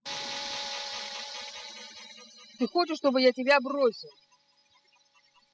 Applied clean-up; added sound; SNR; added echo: classical method spectral subtraction.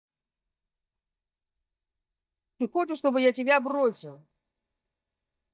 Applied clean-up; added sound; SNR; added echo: neural mask model DeepFilterNet 3.